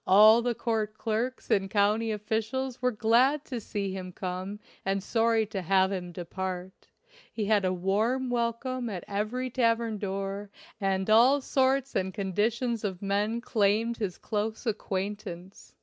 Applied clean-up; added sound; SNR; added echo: none; none; none; none.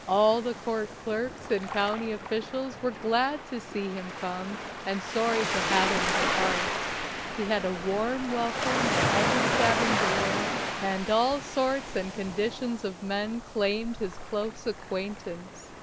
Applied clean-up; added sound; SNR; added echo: none; Waves, surf; 2 dB; none.